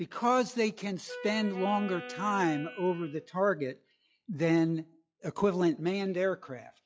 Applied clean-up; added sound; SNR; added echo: classical method log-MMSE.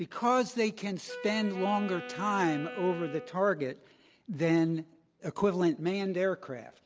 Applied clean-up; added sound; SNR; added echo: none; Wind instrument, woodwind instrument; 13 dB; none.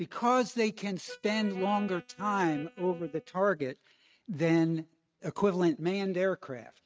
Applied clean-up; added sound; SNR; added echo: neural mask model RNNoise.